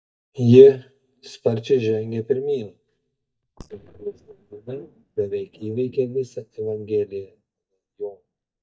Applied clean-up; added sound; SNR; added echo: neural mask model DeepFilterNet 3.